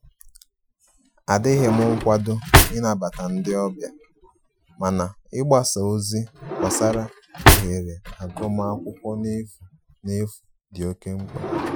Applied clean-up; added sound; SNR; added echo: classical method Wiener filter.